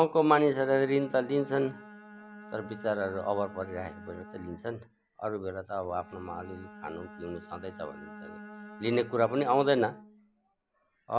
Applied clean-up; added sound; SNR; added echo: none; Bowed string instrument; 17 dB; none.